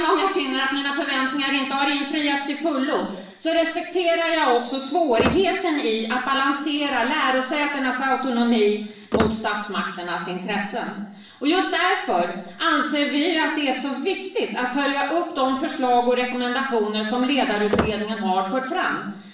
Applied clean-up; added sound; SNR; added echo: none; Squeak; 12 dB; reverberation time 0.7 s.